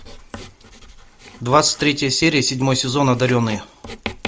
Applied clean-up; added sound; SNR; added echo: none; Writing; 16 dB; none.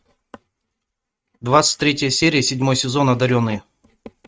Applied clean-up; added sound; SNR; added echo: neural mask model RNNoise.